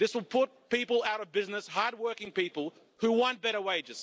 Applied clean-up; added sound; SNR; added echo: none; none; none; none.